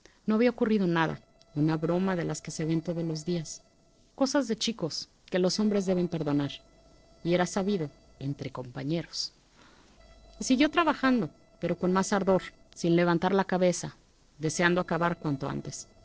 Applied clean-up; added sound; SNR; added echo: neural separator model SepFormer DNS4.